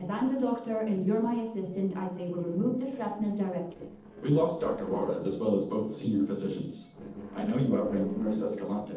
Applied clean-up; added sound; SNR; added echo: neural separator model SepFormer DNS4.